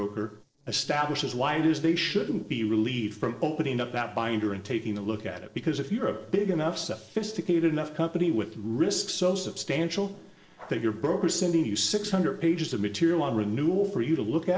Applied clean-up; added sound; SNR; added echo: neural separator model SepFormer DNS4.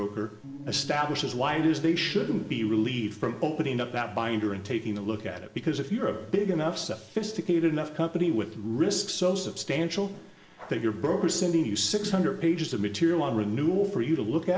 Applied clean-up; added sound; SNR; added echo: none; Musical instrument; 13 dB; reverberation time 0.6 s.